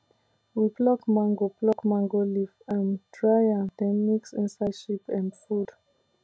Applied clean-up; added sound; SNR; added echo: none; none; none; none.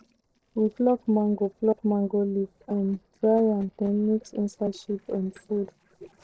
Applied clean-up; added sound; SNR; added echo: neural separator model SepFormer DNS4.